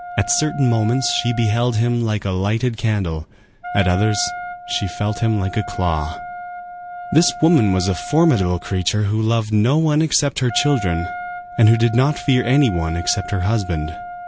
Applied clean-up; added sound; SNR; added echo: none; Wind instrument, woodwind instrument; 13 dB; none.